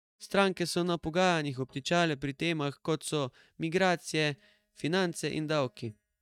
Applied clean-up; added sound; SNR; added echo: neural mask model DeepFilterNet 3.